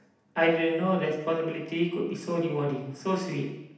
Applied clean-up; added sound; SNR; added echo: none; none; none; reverberation time 0.8 s.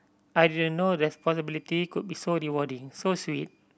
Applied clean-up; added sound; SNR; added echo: none; none; none; none.